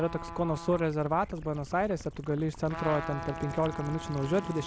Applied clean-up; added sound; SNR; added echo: none; Trumpet + Gurgling / Liquid; 10 dB; none.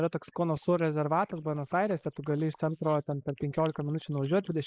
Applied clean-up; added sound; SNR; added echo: neural mask model Resemble Enhance denoiser.